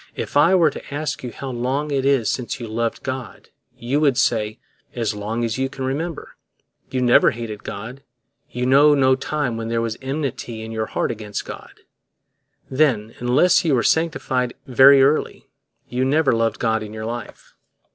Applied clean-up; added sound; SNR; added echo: none; none; none; none.